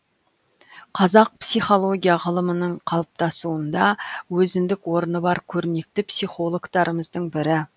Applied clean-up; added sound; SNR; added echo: none; none; none; none.